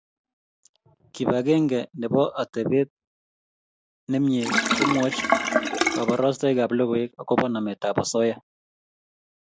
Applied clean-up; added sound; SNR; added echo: none; Sink (filling or washing); 0 dB; none.